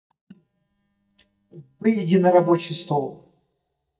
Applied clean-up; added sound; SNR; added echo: neural mask model DeepFilterNet 3.